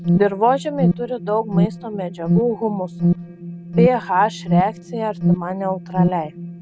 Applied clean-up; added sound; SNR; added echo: none; Alarm; 0 dB; none.